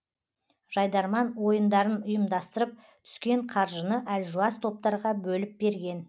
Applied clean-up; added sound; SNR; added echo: none; none; none; none.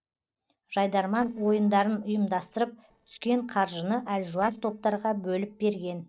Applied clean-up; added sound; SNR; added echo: neural separator model SepFormer DNS4.